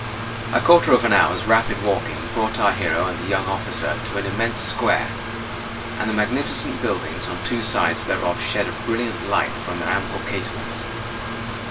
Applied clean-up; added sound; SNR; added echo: none; Mechanical fan; 6 dB; reverberation time 0.2 s.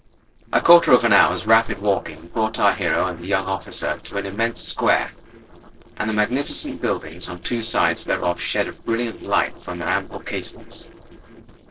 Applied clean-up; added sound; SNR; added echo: neural separator model SepFormer DNS4.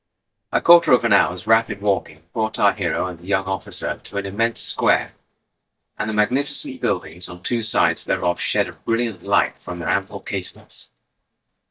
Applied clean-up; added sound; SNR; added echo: neural mask model DeepFilterNet 3.